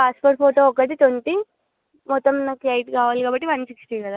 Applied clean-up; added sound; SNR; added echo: none; none; none; none.